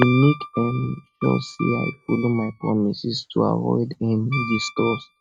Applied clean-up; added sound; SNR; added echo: neural mask model RNNoise.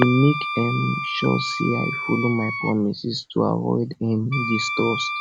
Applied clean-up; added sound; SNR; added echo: none; Wind instrument, woodwind instrument; 7 dB; none.